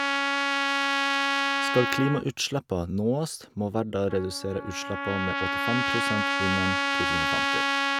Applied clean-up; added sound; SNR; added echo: none; Trumpet; -2 dB; none.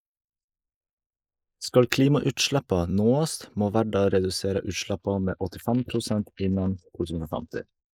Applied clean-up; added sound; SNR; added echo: neural mask model Resemble Enhance denoiser.